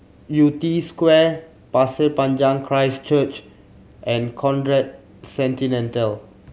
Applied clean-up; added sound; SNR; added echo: none; none; none; none.